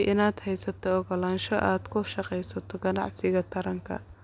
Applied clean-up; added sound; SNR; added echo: none; none; none; none.